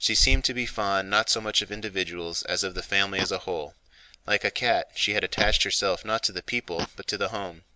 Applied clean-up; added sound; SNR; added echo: none; Fart; 14 dB; none.